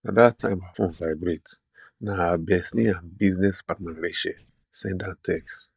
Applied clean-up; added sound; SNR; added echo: neural mask model DeepFilterNet 3.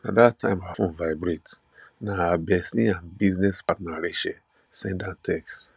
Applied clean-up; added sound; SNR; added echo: none; none; none; none.